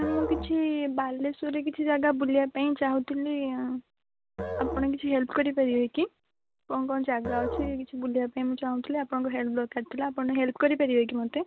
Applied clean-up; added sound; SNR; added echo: none; Musical instrument; 11 dB; none.